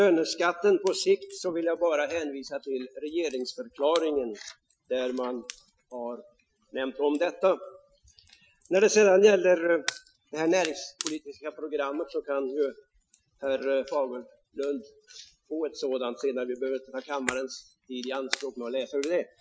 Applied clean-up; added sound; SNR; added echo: classical method Wiener filter.